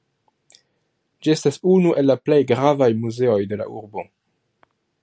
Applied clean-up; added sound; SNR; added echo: none; none; none; none.